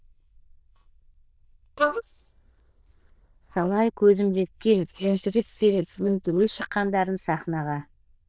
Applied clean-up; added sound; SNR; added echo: neural diffusion model UNIVERSE++.